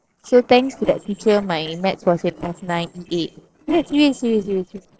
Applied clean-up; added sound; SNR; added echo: neural separator model SepFormer DNS4.